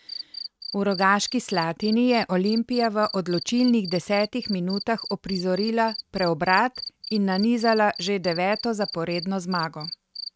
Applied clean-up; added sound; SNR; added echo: neural mask model RNNoise.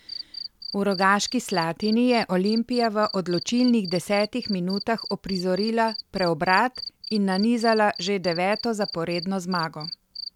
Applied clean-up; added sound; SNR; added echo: none; Cricket; 13 dB; none.